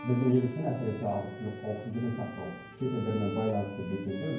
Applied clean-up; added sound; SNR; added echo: none; Bowed string instrument; 12 dB; reverberation time 0.9 s.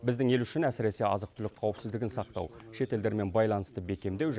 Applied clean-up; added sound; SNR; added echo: none; none; none; none.